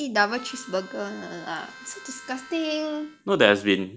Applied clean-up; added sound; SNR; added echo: none; Harmonica; 19 dB; none.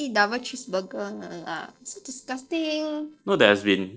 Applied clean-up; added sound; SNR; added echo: neural separator model SepFormer DNS4.